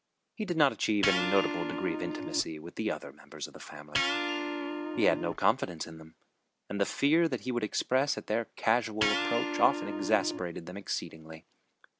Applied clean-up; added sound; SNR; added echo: none; Electric guitar; 4 dB; none.